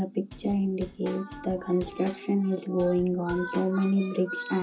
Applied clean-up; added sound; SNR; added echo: none; Drum / Drum kit; 17 dB; reverberation time 0.2 s.